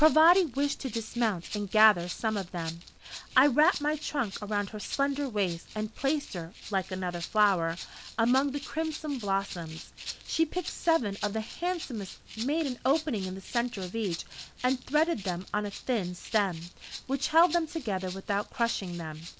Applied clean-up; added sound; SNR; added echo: none; Rattle (instrument); 15 dB; none.